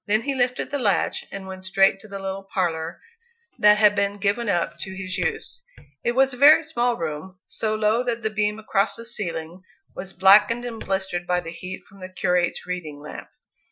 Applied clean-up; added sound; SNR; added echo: classical method Wiener filter.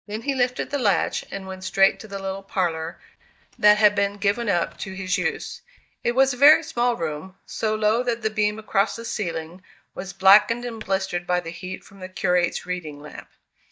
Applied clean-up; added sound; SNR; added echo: neural mask model DeepFilterNet 3.